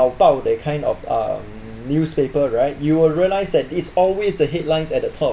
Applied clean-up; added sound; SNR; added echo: none; Rain; 19 dB; none.